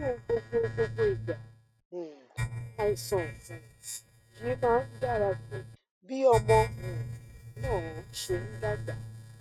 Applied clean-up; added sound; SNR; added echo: neural mask model RNNoise.